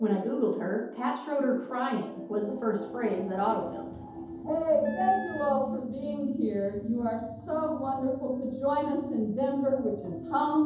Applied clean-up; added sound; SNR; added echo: none; Wind instrument, woodwind instrument; 15 dB; reverberation time 0.8 s.